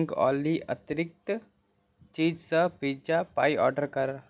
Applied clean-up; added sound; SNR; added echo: none; none; none; none.